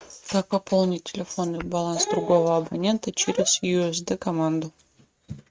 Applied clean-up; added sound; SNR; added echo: neural mask model RNNoise.